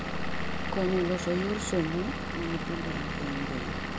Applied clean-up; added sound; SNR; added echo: none; Engine / Vehicle; 2 dB; none.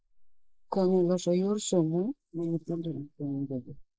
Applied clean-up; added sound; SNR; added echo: neural mask model Resemble Enhance denoiser.